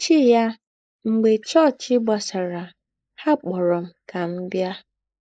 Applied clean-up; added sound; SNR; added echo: neural mask model Resemble Enhance denoiser.